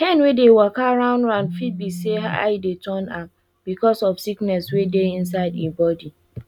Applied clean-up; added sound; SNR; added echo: none; Telephone; 9 dB; none.